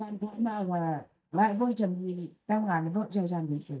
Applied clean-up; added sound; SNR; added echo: neural mask model DeepFilterNet 3.